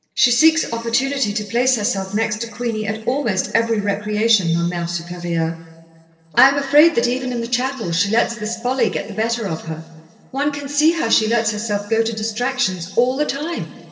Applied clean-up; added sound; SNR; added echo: none; none; none; reverberation time 2.7 s.